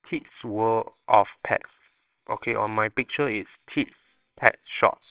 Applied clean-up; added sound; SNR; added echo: neural separator model SepFormer WHAMR!.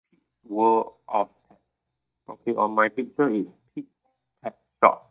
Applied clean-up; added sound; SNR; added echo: neural mask model DeepFilterNet 3.